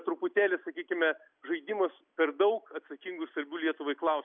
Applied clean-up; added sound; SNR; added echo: none; none; none; none.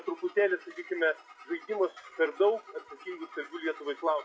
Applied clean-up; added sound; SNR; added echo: classical method WPE with log-MMSE.